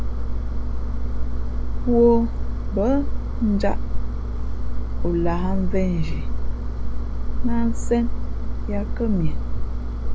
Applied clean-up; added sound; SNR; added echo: none; Engine; -5 dB; none.